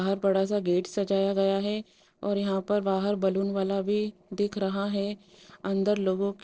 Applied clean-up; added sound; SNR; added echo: neural separator model SepFormer DNS4.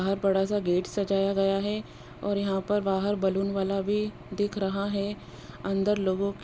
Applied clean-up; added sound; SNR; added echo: none; Engine / Aircraft; 18 dB; none.